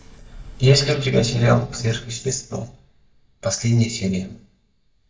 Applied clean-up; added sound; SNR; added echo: neural mask model DeepFilterNet 3.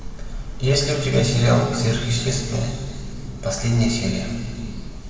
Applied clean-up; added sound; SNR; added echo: none; Church bell; 10 dB; reverberation time 2.5 s.